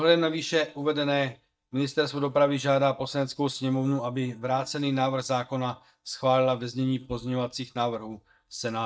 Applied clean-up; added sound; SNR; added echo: neural mask model DeepFilterNet 3.